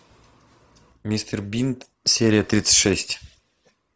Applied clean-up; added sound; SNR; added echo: none; none; none; none.